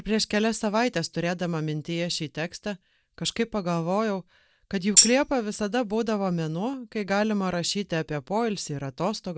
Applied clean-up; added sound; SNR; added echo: neural mask model DeepFilterNet 3.